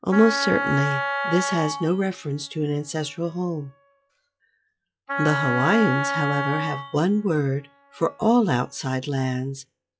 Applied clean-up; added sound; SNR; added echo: classical method log-MMSE.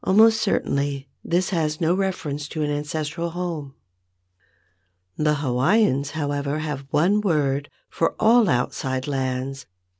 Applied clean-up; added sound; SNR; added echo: none; none; none; none.